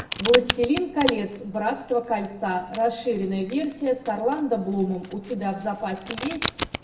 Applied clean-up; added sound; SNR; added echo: none; Domestic sounds, home sounds; 9 dB; reverberation time 0.6 s.